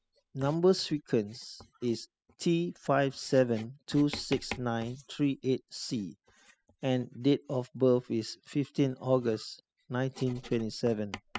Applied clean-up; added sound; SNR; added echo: classical method spectral subtraction.